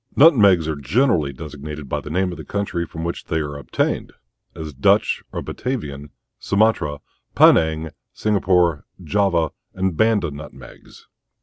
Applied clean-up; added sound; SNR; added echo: none; none; none; none.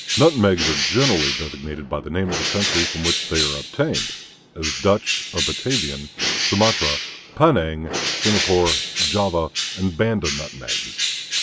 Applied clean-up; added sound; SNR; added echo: none; Bird; 2 dB; none.